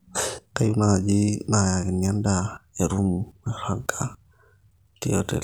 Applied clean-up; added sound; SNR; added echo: none; none; none; none.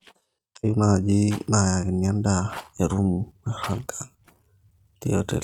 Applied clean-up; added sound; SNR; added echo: neural mask model RNNoise.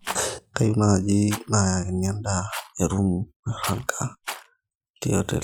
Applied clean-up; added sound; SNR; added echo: classical method Wiener filter.